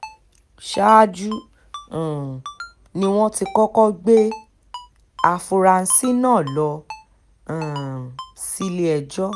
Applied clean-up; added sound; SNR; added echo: none; Ringtone; 19 dB; none.